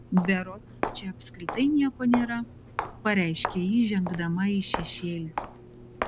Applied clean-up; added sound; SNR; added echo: none; Walk, footsteps; 9 dB; none.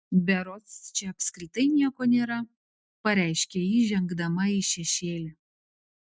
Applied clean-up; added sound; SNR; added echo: none; none; none; none.